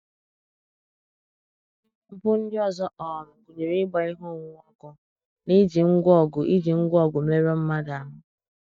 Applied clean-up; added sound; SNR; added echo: neural mask model DeepFilterNet 3.